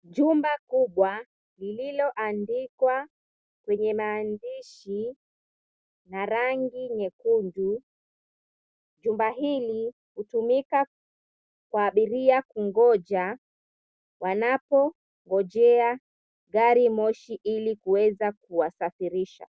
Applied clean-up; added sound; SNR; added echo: none; none; none; none.